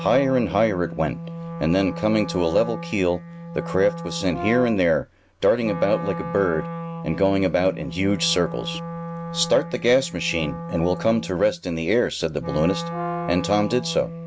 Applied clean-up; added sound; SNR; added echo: none; Wind instrument, woodwind instrument + Brass instrument; 9 dB; none.